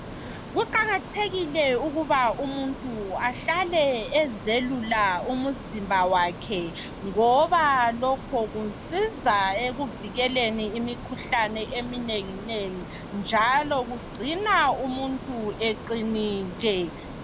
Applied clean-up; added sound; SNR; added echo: none; Ocean; 12 dB; none.